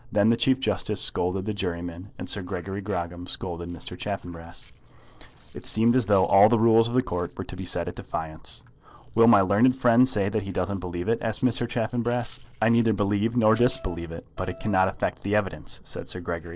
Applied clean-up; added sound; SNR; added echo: neural separator model SepFormer DNS4.